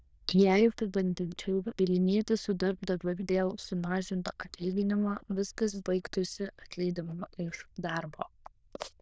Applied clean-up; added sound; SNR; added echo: neural diffusion model UNIVERSE++.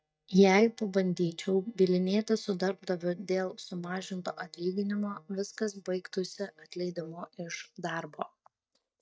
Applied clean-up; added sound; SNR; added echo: neural mask model DeepFilterNet 3.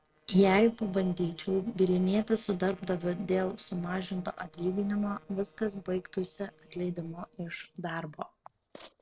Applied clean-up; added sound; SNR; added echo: neural separator model SepFormer DNS4.